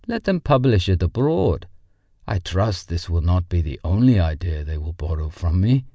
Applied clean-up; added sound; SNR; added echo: none; none; none; none.